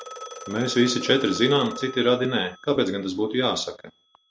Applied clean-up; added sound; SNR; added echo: none; Telephone; 16 dB; none.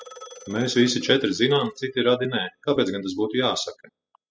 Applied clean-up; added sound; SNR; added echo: classical method spectral subtraction.